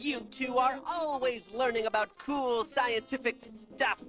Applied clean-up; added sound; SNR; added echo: neural separator model SepFormer DNS4.